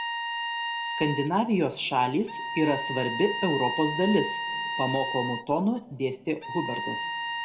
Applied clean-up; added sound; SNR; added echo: none; Bowed string instrument; 4 dB; reverberation time 1.1 s.